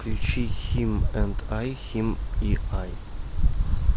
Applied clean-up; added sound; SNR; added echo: none; none; none; none.